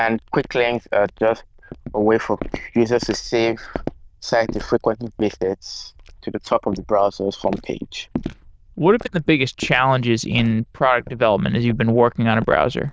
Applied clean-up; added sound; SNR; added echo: neural diffusion model UNIVERSE++.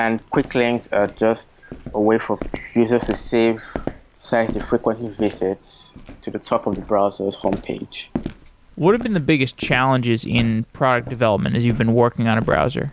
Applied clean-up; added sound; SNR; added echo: none; Walk, footsteps; 14 dB; none.